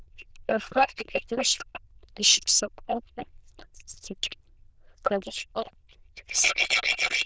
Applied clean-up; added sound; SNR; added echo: neural diffusion model UNIVERSE++.